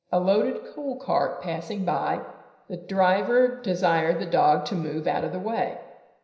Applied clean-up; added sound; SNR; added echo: none; none; none; reverberation time 0.9 s.